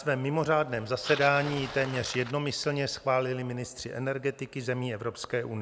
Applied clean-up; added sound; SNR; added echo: none; Bicycle; 16 dB; none.